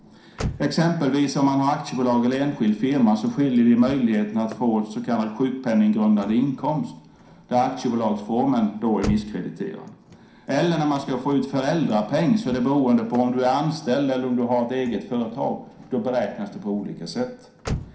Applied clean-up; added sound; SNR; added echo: none; Slam / Car; 18 dB; reverberation time 0.5 s.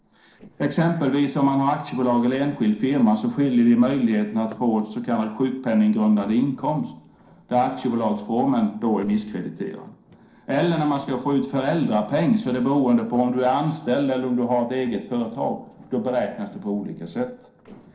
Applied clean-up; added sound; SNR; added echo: neural separator model SepFormer DNS4.